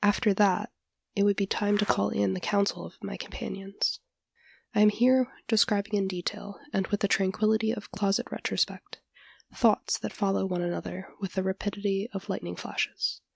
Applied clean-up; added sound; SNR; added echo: neural mask model RNNoise.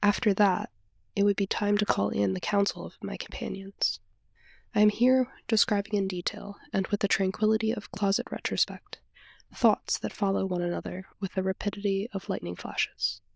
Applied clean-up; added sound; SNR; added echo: neural diffusion model UNIVERSE++.